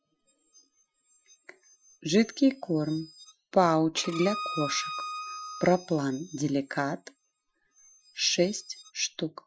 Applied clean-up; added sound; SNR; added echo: classical method Wiener filter.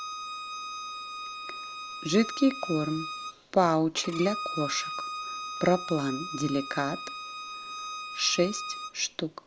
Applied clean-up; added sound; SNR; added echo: none; Bowed string instrument; 8 dB; none.